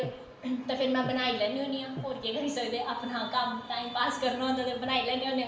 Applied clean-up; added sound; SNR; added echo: none; Breathing; 10 dB; reverberation time 0.9 s.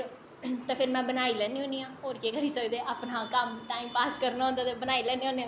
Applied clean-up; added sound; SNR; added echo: none; none; none; none.